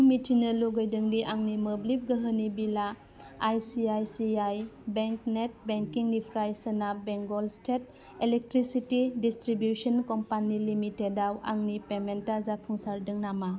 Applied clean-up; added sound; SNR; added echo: none; none; none; none.